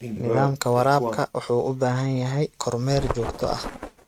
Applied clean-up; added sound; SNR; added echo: neural mask model RNNoise.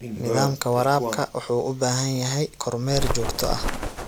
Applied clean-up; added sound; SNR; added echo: none; Bird; 5 dB; none.